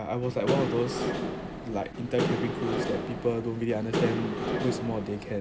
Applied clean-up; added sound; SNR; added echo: none; Engine / Mechanisms; 1 dB; none.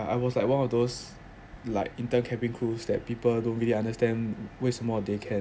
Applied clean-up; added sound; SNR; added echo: none; none; none; none.